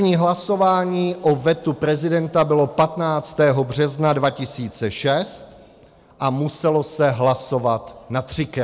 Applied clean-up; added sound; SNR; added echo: none; none; none; none.